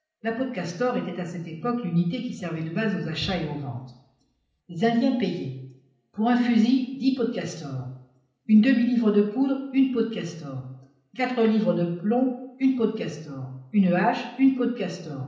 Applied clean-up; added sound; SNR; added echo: none; none; none; reverberation time 0.8 s.